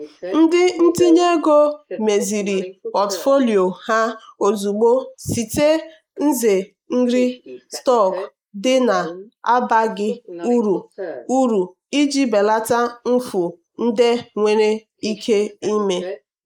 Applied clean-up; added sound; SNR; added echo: neural mask model Resemble Enhance denoiser.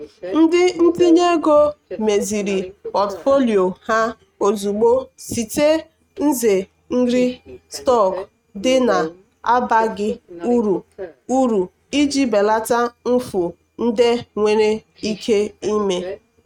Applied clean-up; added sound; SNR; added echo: neural mask model RNNoise.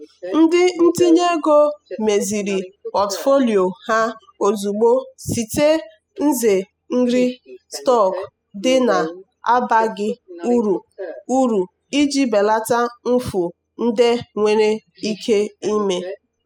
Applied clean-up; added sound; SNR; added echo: classical method spectral subtraction.